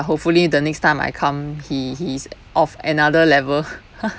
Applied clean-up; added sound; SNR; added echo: none; none; none; none.